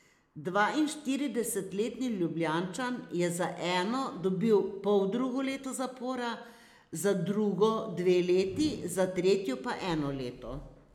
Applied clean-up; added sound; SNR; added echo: none; none; none; none.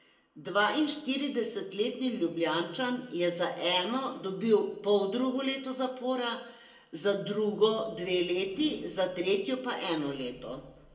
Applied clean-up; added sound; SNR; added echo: none; none; none; reverberation time 0.2 s.